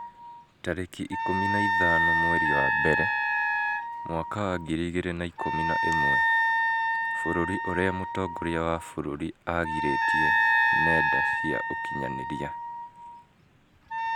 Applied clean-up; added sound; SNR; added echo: none; Wind instrument, woodwind instrument + Wind instrument, woodwind instrument; -5 dB; none.